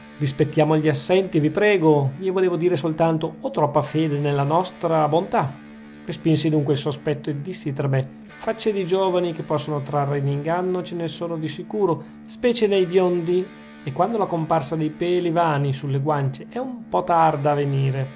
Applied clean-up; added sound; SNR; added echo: none; Electric guitar; 20 dB; none.